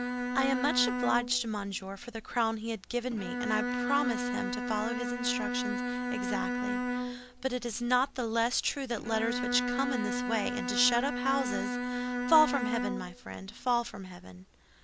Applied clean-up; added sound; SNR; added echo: none; Bowed string instrument; 2 dB; none.